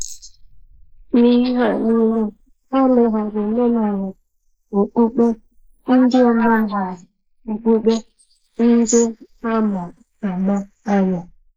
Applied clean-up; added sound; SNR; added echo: neural mask model Resemble Enhance denoiser.